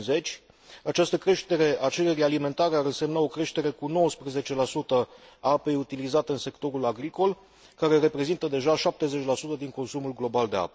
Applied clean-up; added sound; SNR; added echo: none; none; none; none.